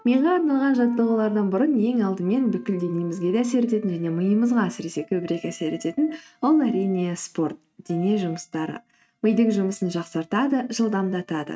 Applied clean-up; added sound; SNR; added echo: neural mask model RNNoise.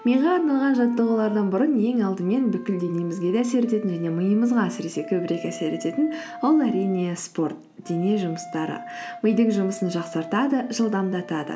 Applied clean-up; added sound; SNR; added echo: none; Wind instrument, woodwind instrument; 17 dB; none.